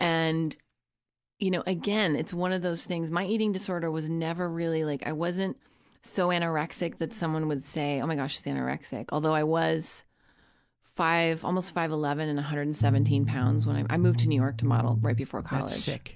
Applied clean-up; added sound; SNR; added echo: none; Bass guitar; -4 dB; none.